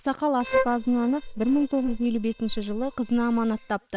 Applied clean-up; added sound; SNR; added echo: neural separator model SepFormer WHAM!.